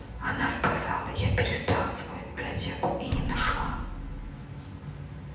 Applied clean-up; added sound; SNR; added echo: none; Bass drum; 5 dB; reverberation time 0.9 s.